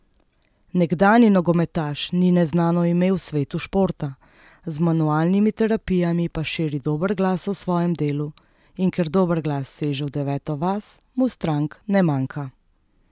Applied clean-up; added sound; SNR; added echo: none; none; none; none.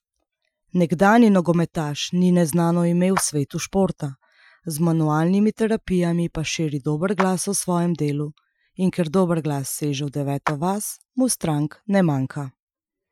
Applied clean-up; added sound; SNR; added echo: classical method Wiener filter.